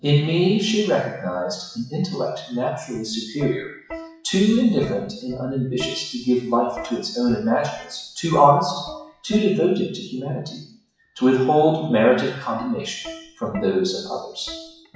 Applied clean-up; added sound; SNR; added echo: classical method WPE with log-MMSE.